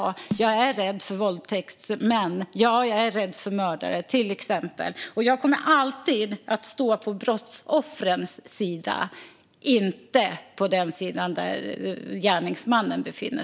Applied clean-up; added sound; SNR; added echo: none; Snare drum; 14 dB; none.